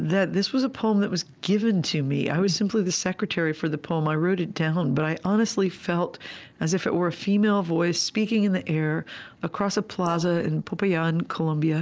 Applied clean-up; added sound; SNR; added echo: neural mask model Resemble Enhance denoiser.